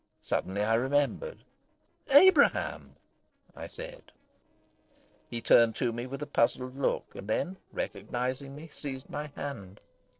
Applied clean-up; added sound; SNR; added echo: neural separator model SepFormer DNS4.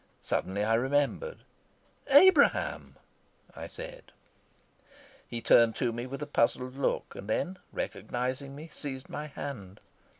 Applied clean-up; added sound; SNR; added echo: none; none; none; none.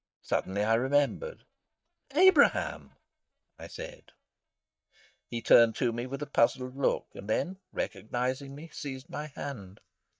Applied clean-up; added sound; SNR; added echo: neural mask model DeepFilterNet 3.